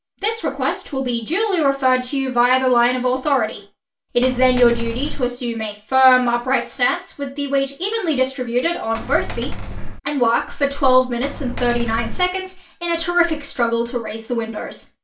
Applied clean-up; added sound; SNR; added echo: none; Coin (dropping); 4 dB; reverberation time 0.2 s.